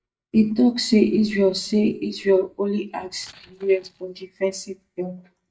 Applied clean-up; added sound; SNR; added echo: neural mask model DeepFilterNet 3.